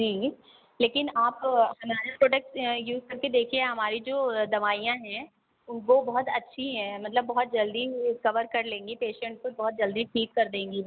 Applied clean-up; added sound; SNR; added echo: none; none; none; none.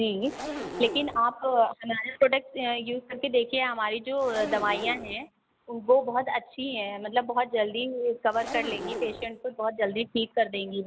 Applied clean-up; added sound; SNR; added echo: none; Zipper (clothing); 9 dB; none.